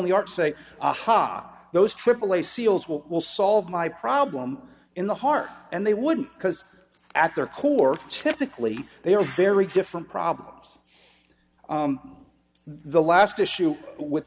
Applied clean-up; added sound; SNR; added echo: none; none; none; none.